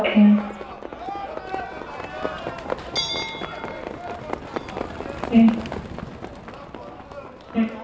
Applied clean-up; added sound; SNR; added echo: none; Livestock, farm animals, working animals; 7 dB; reverberation time 0.7 s.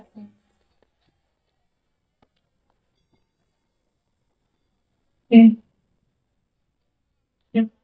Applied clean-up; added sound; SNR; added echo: neural mask model DeepFilterNet 3.